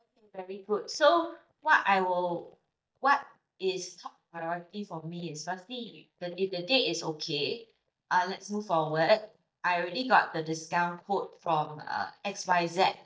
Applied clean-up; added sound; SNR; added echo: neural mask model DeepFilterNet 3.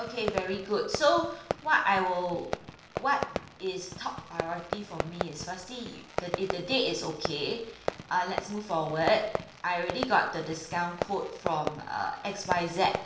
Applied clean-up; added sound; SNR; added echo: none; Fireworks; 7 dB; reverberation time 0.7 s.